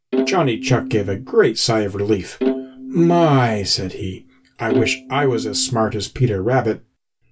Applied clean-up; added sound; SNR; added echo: none; Bowed string instrument; 8 dB; reverberation time 0.1 s.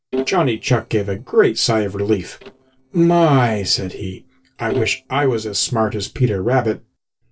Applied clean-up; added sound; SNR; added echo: neural separator model SepFormer DNS4.